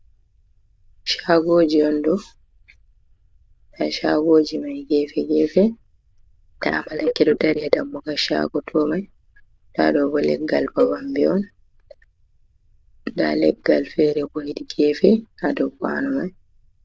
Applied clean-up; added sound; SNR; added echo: neural diffusion model UNIVERSE++.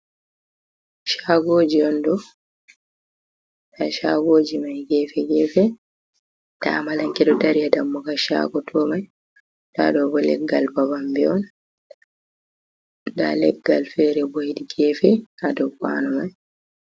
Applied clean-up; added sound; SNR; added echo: none; none; none; none.